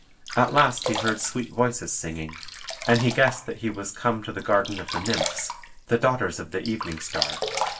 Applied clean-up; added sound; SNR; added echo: none; Sink (filling or washing); 8 dB; reverberation time 0.2 s.